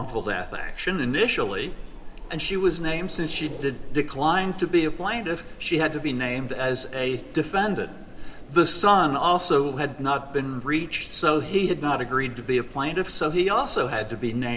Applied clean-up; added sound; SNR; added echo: none; Wind; 11 dB; reverberation time 1.5 s.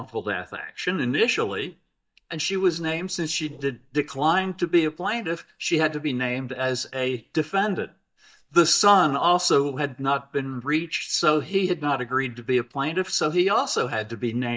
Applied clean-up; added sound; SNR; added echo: neural mask model DeepFilterNet 3.